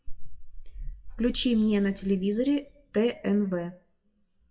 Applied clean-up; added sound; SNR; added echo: classical method WPE with log-MMSE.